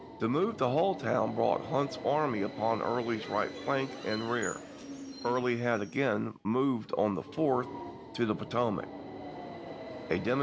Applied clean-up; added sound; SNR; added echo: none; Subway, metro, underground; 12 dB; none.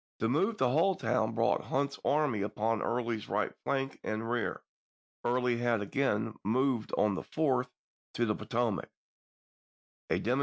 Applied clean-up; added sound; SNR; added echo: none; none; none; none.